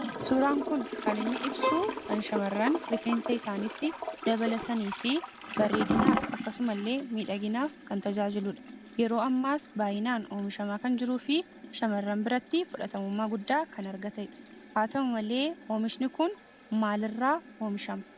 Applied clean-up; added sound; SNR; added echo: none; Bowed string instrument + Toilet flush / Gurgling; 6 dB; none.